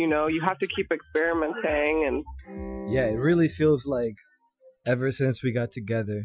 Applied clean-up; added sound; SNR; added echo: classical method Wiener filter.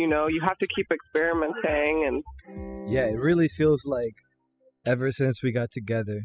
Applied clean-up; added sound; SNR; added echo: classical method spectral subtraction.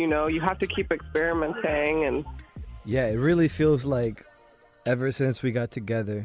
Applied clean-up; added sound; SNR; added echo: none; none; none; none.